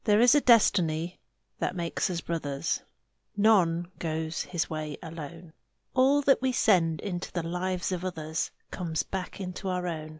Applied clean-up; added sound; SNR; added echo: none; none; none; none.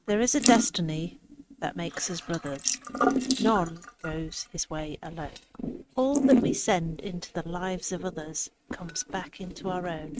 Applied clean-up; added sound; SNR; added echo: neural mask model RNNoise.